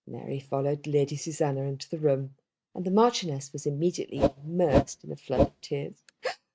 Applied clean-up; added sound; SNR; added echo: neural mask model RNNoise.